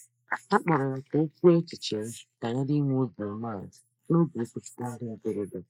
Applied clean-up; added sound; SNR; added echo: neural mask model Resemble Enhance denoiser.